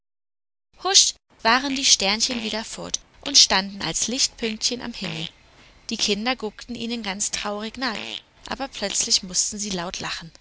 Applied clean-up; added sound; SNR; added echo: none; Fart; 15 dB; none.